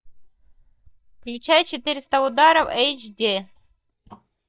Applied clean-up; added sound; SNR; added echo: neural mask model DeepFilterNet 3.